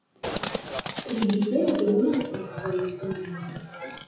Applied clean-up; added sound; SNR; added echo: classical method WPE with log-MMSE.